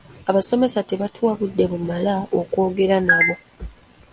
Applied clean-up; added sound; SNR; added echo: none; none; none; none.